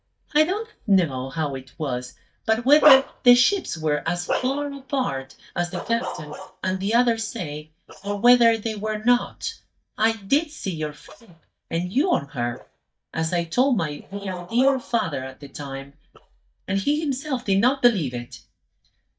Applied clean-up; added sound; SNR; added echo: neural mask model DeepFilterNet 3.